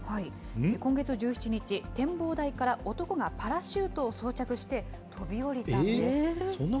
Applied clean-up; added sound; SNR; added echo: none; none; none; none.